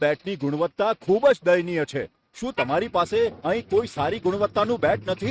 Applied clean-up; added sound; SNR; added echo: neural mask model RNNoise.